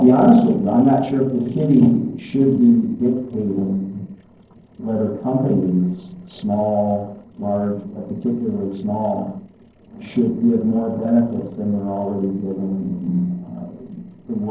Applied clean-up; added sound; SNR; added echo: neural separator model SepFormer DNS4.